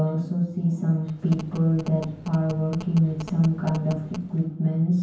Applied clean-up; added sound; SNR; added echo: none; Telephone; 19 dB; reverberation time 0.9 s.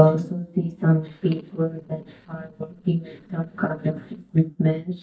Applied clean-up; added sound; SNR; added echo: neural mask model DeepFilterNet 3.